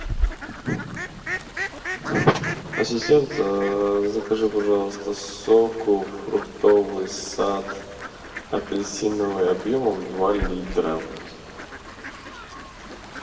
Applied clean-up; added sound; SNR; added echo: none; Fowl; 9 dB; reverberation time 1.5 s.